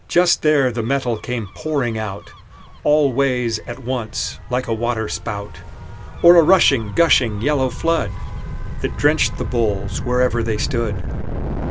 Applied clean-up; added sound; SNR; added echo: none; Gull, seagull / Waves, surf / Siren; 8 dB; none.